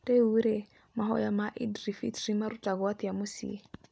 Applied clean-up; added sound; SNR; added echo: none; none; none; none.